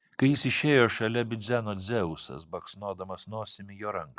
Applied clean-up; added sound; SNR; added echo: none; none; none; none.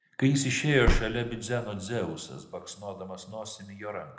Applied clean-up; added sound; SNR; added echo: none; Car; -1 dB; reverberation time 0.7 s.